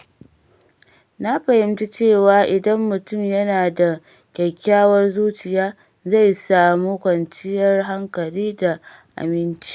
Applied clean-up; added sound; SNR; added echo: none; none; none; none.